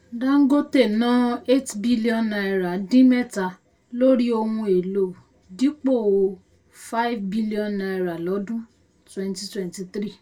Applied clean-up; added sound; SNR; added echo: none; none; none; reverberation time 0.2 s.